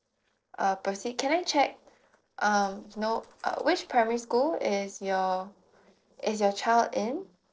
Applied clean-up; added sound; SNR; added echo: neural separator model SepFormer DNS4.